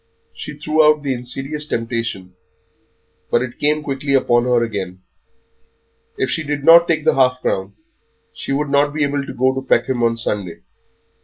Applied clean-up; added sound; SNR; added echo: none; none; none; none.